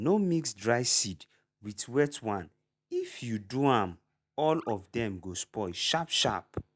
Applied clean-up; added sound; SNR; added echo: neural mask model DeepFilterNet 3.